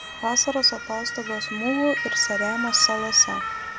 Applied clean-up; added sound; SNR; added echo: none; Motor vehicle (road) / Siren; 5 dB; none.